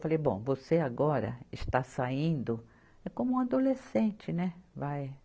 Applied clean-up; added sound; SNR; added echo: none; none; none; none.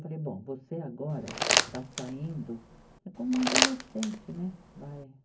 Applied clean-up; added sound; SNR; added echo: none; Crumpling, crinkling; -4 dB; reverberation time 0.3 s.